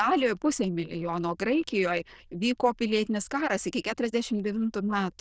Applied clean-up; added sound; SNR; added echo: neural diffusion model UNIVERSE++.